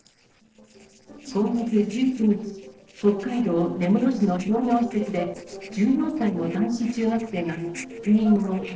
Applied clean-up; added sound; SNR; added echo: neural separator model SepFormer DNS4.